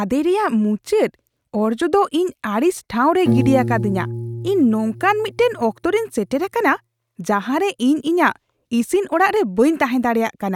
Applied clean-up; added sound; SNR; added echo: neural mask model RNNoise.